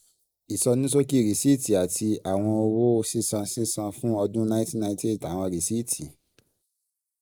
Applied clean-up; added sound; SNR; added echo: neural mask model Resemble Enhance denoiser.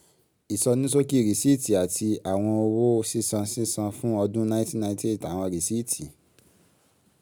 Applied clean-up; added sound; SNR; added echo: none; none; none; none.